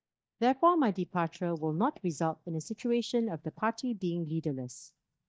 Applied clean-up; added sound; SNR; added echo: neural mask model DeepFilterNet 3.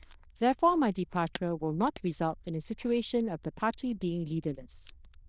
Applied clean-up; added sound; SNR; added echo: neural diffusion model UNIVERSE++.